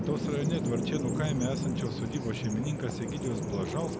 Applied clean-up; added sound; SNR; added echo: none; Bird vocalization, bird call, bird song; -1 dB; none.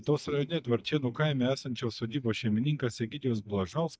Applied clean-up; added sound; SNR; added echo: neural mask model DeepFilterNet 3.